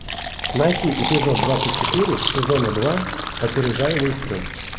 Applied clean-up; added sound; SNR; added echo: none; Fill (with liquid); 2 dB; none.